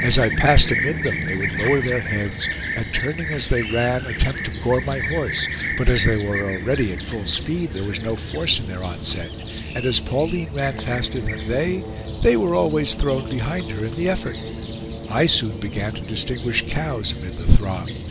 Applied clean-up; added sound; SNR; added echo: none; Fixed-wing aircraft, airplane; 6 dB; none.